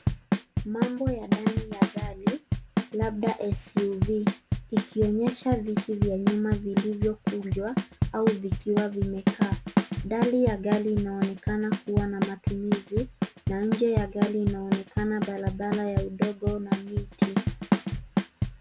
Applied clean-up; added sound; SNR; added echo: none; Bass drum / Snare drum / Drum kit; -1 dB; none.